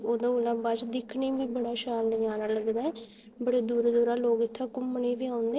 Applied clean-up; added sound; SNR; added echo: neural separator model SepFormer DNS4.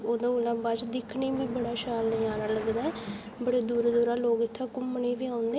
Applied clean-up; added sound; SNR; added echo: none; Car passing by; 16 dB; none.